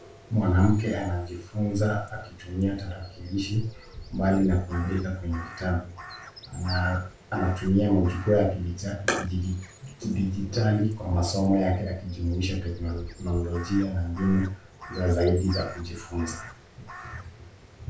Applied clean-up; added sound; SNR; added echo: none; Crow; 18 dB; reverberation time 0.3 s.